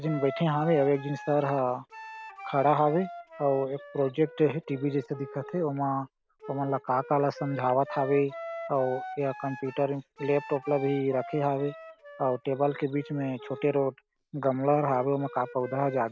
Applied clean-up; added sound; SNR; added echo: none; Wind instrument, woodwind instrument; 15 dB; none.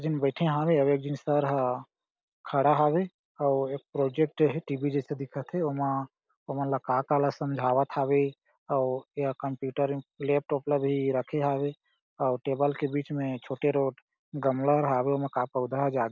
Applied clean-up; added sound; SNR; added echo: none; none; none; none.